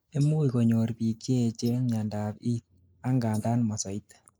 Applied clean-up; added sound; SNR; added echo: neural mask model Resemble Enhance denoiser.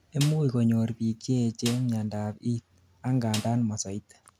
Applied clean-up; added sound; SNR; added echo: none; Snare drum; 14 dB; none.